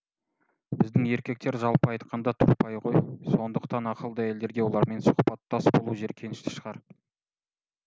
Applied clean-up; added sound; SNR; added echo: none; none; none; none.